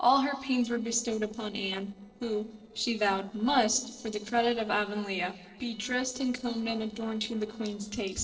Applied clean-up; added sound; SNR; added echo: neural separator model SepFormer DNS4.